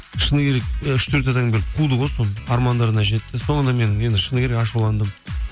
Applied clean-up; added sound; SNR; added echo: none; none; none; none.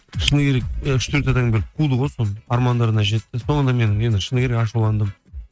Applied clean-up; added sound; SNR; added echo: neural mask model RNNoise.